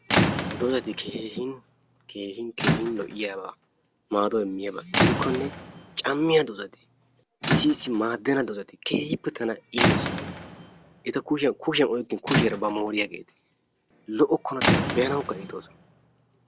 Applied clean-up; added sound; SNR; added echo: none; Squeak / Rattle / Slam; 2 dB; none.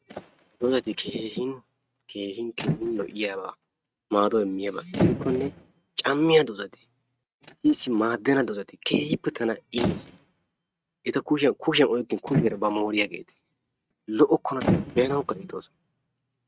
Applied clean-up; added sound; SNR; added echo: neural mask model RNNoise.